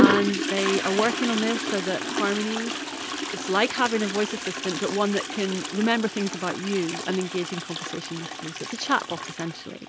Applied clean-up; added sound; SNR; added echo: none; Toilet flush; 2 dB; none.